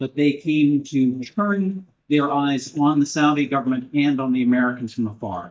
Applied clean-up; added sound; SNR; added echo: neural mask model DeepFilterNet 3.